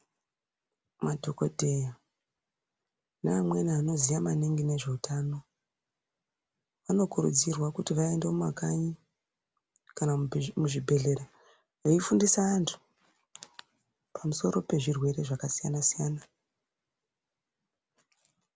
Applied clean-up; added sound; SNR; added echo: none; none; none; none.